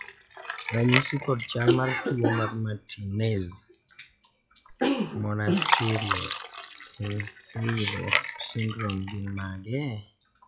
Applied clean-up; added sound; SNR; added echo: classical method log-MMSE.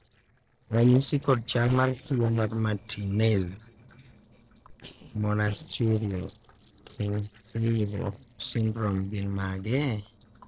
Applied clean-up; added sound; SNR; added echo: neural separator model SepFormer DNS4.